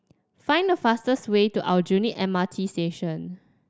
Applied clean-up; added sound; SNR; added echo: none; none; none; none.